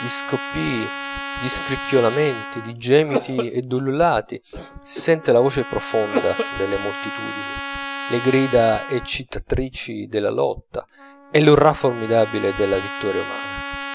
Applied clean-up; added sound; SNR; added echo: none; Trumpet + Cough; 9 dB; none.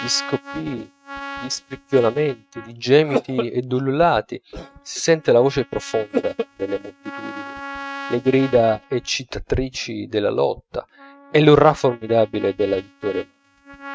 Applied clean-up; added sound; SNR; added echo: neural mask model RNNoise.